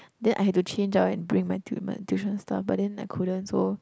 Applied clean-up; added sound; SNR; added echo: none; none; none; none.